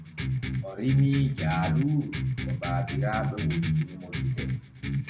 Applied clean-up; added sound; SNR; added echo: none; Electric guitar; -2 dB; none.